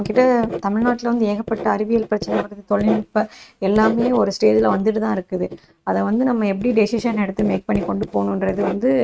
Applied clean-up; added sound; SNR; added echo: neural mask model RNNoise.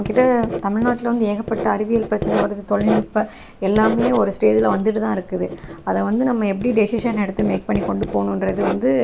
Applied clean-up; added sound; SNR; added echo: none; Writing; 9 dB; none.